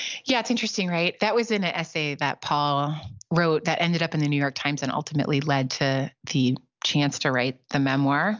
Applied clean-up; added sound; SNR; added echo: none; none; none; none.